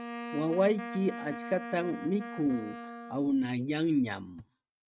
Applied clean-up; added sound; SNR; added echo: neural mask model RNNoise.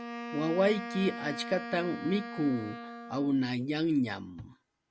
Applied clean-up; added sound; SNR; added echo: none; Wind instrument, woodwind instrument; 10 dB; none.